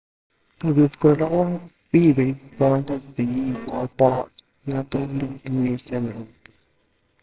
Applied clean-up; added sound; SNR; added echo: neural separator model SepFormer WHAMR!.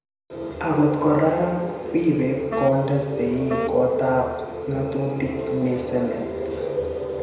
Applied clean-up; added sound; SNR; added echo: none; Wind instrument, woodwind instrument; 10 dB; reverberation time 1.0 s.